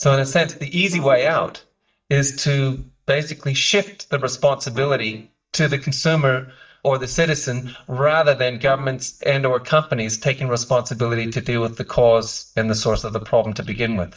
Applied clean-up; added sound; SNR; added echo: neural mask model DeepFilterNet 3.